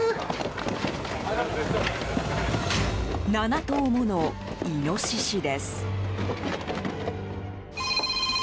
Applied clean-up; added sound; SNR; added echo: none; none; none; none.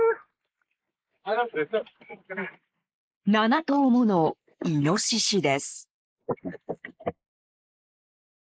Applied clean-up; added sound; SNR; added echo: neural mask model Resemble Enhance denoiser.